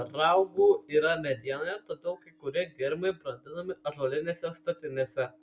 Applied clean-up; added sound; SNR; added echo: none; none; none; none.